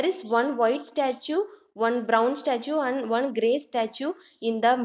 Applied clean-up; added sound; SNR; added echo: none; none; none; none.